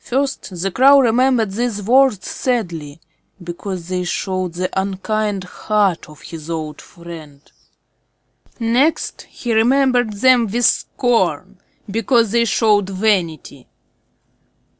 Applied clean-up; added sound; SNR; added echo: none; none; none; none.